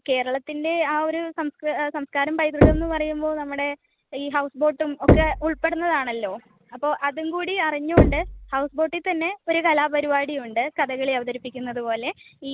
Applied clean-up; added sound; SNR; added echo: none; Knock; 0 dB; none.